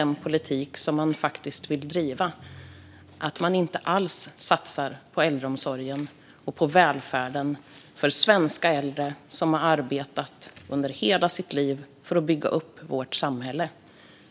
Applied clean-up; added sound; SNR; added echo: none; none; none; none.